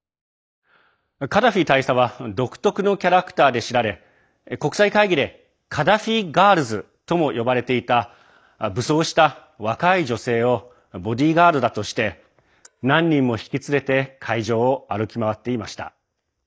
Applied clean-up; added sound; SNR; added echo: neural mask model DeepFilterNet 3.